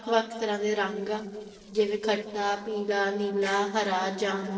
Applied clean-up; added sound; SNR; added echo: neural separator model SepFormer DNS4.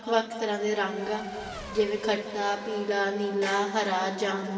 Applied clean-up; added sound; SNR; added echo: none; Race car, auto racing / Accelerating, revving, vroom; 15 dB; reverberation time 2.3 s.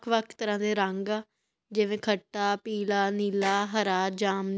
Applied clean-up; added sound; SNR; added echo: none; none; none; none.